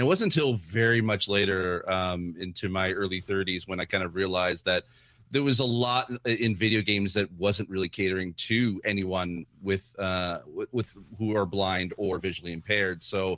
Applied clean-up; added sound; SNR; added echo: none; none; none; none.